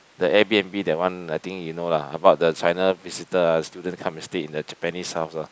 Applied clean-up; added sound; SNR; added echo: none; none; none; none.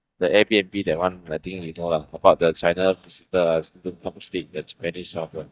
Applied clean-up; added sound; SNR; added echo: neural mask model DeepFilterNet 3.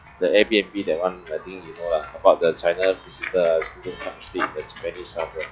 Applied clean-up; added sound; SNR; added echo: classical method log-MMSE.